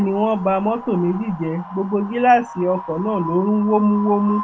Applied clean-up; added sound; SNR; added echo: none; Wind; 13 dB; none.